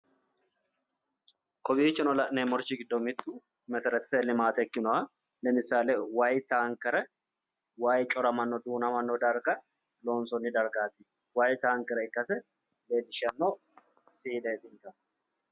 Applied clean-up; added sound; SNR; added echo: none; none; none; none.